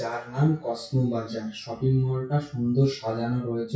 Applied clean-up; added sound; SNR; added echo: classical method WPE with log-MMSE.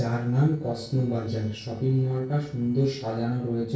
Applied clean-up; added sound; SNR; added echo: neural separator model SepFormer DNS4.